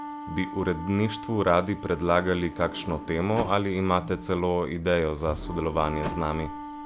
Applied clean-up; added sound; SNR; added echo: none; Wind instrument, woodwind instrument + Sliding door; 12 dB; none.